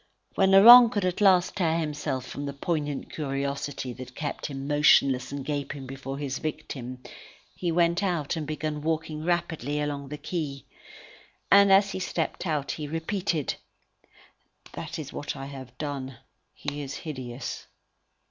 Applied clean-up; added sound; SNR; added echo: none; none; none; none.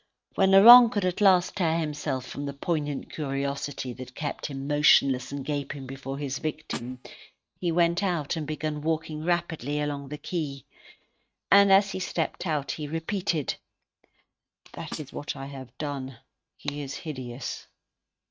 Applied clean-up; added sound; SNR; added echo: neural mask model RNNoise.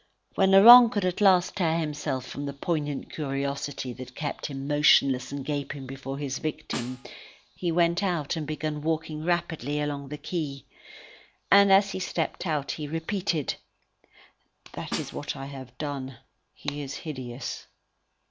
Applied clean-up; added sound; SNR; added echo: none; Snare drum; 14 dB; none.